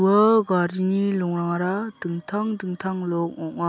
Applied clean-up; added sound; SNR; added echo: none; none; none; none.